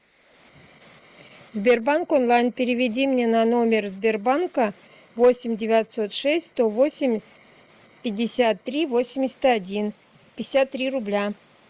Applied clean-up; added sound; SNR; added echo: neural mask model Resemble Enhance denoiser.